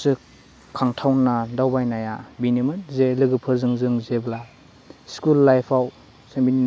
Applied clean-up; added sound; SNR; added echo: none; none; none; none.